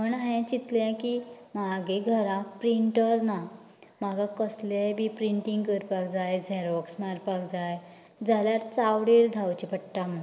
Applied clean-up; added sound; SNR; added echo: none; none; none; none.